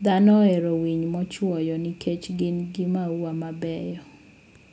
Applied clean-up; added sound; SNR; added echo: none; none; none; none.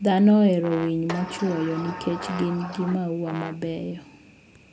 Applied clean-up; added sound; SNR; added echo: none; Sliding door + Brass instrument; 13 dB; none.